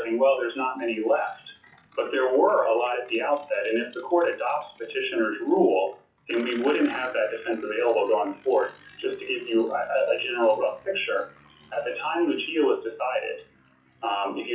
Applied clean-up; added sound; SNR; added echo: classical method WPE with log-MMSE.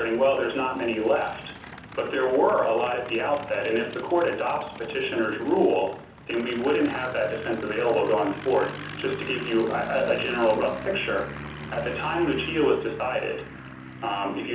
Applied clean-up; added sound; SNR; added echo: none; Aircraft; 13 dB; reverberation time 0.7 s.